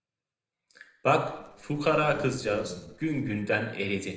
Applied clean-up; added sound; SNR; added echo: neural separator model SepFormer DNS4.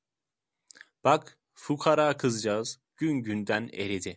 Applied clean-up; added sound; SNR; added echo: none; none; none; none.